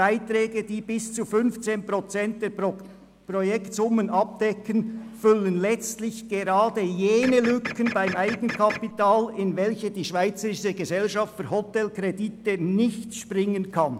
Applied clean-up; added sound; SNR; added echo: none; Printer; 10 dB; none.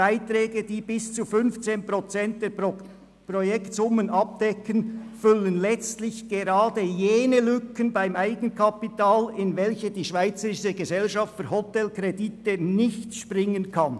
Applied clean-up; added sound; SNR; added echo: none; none; none; none.